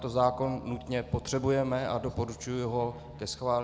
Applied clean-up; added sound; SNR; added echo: none; Bass guitar; 19 dB; none.